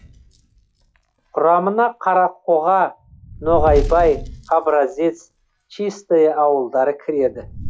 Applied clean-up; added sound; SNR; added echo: classical method log-MMSE.